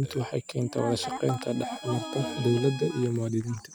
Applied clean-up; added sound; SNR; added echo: none; Burping, eructation + Bowed string instrument; 15 dB; none.